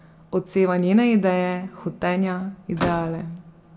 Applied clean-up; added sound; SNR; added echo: none; Slam / Microwave oven; 8 dB; reverberation time 1.3 s.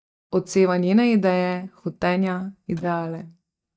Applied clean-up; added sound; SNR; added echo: neural mask model DeepFilterNet 3.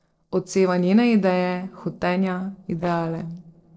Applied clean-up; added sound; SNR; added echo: neural separator model SepFormer DNS4.